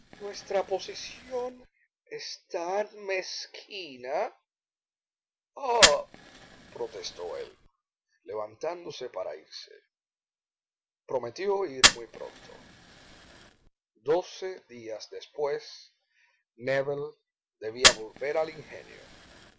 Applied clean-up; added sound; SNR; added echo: none; Fire; -1 dB; none.